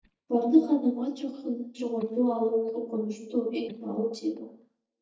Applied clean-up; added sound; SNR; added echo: neural mask model DeepFilterNet 3.